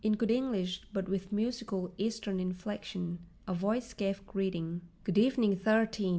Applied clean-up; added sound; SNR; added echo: none; none; none; none.